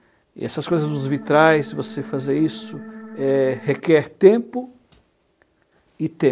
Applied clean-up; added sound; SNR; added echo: none; Organ; 16 dB; none.